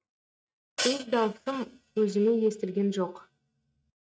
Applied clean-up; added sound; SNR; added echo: neural mask model RNNoise.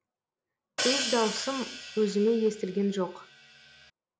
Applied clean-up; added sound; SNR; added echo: none; Hi-hat; 6 dB; none.